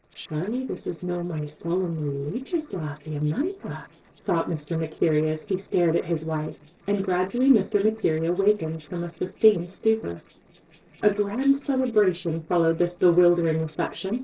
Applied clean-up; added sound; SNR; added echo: neural separator model SepFormer DNS4.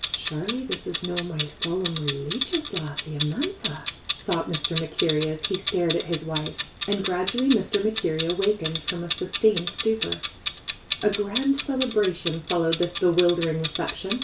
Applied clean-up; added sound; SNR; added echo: none; Clock; 2 dB; reverberation time 0.3 s.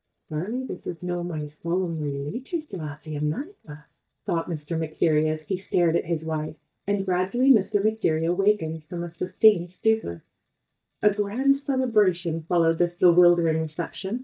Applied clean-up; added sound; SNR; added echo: neural mask model DeepFilterNet 3.